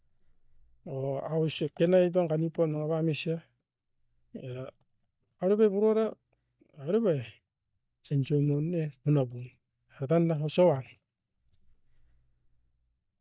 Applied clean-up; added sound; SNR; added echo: neural mask model DeepFilterNet 3.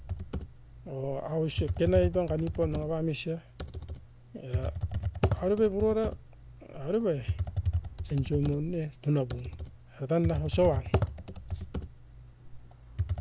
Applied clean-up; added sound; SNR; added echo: none; Computer keyboard; 3 dB; none.